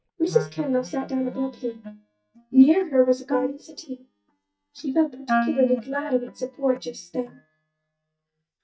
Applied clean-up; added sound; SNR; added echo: neural mask model DeepFilterNet 3.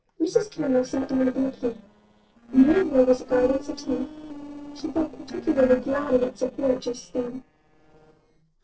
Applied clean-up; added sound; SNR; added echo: neural separator model SepFormer DNS4.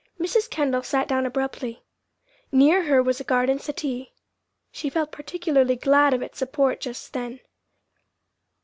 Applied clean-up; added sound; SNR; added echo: none; none; none; none.